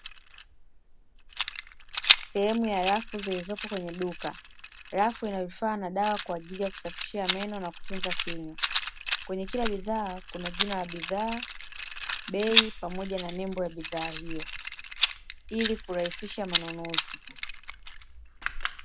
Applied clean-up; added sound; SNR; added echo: none; Rattle; 0 dB; none.